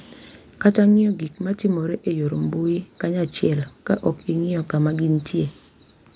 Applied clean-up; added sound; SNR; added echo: none; none; none; none.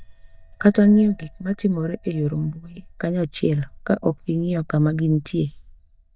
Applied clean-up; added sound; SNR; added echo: neural mask model DeepFilterNet 3.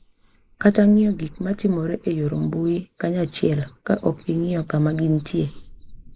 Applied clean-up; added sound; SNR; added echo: neural mask model Resemble Enhance denoiser.